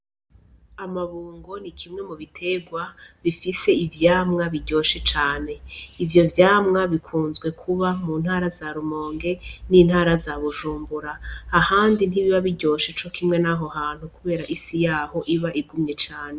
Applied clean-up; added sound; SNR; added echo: none; none; none; none.